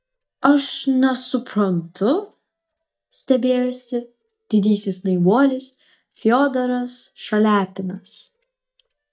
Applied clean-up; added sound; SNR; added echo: neural mask model DeepFilterNet 3.